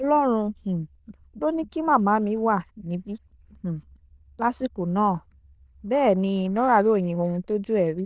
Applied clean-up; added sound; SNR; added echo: neural diffusion model UNIVERSE++.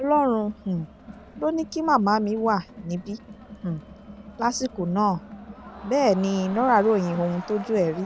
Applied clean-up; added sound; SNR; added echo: none; Crowd; 17 dB; none.